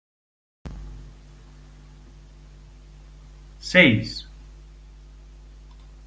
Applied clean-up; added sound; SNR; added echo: none; none; none; none.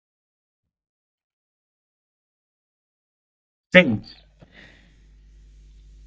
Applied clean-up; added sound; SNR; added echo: neural mask model DeepFilterNet 3.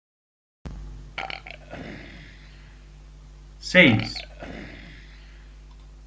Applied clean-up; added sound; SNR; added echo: none; Burping, eructation; 12 dB; none.